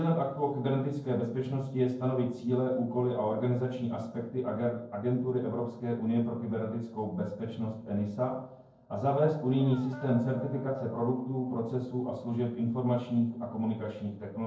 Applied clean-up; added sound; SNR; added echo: neural separator model SepFormer DNS4.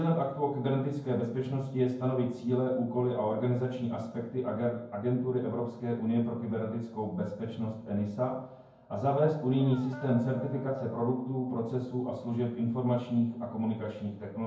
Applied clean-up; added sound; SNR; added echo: none; Dog; 15 dB; reverberation time 0.9 s.